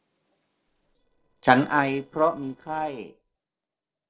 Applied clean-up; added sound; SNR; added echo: neural separator model SepFormer DNS4.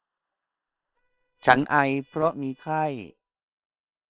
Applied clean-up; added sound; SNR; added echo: neural separator model SepFormer WHAM!.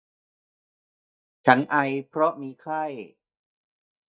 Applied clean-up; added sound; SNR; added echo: neural mask model DeepFilterNet 3.